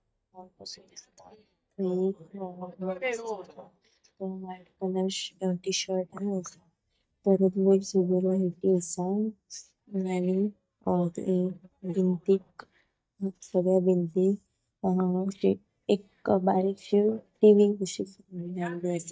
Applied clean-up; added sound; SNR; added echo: neural mask model DeepFilterNet 3.